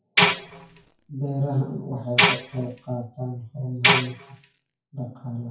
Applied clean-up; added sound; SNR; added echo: classical method WPE with log-MMSE.